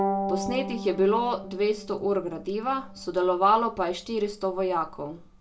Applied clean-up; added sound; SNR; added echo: none; Bowed string instrument; 9 dB; reverberation time 0.2 s.